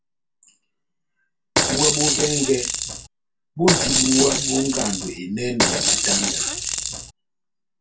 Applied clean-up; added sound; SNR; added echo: none; Rattle / Rattle (instrument); -5 dB; reverberation time 0.2 s.